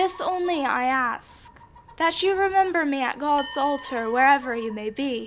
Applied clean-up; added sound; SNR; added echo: none; Bell + Chicken, rooster; 19 dB; none.